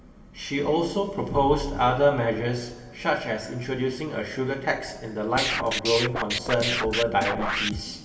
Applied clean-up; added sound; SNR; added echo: none; Scratching (performance technique); 2 dB; reverberation time 2.1 s.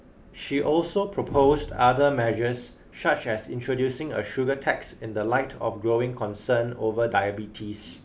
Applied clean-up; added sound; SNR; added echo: none; none; none; none.